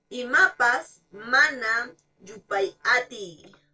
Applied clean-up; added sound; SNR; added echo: neural separator model SepFormer DNS4.